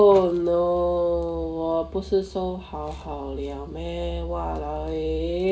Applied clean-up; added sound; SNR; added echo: none; none; none; reverberation time 0.4 s.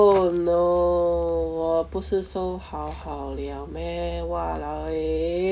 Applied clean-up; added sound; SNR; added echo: none; none; none; none.